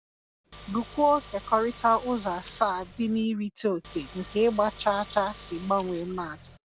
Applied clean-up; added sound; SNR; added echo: none; Car; 19 dB; none.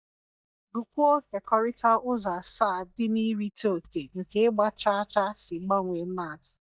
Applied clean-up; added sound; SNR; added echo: neural mask model DeepFilterNet 3.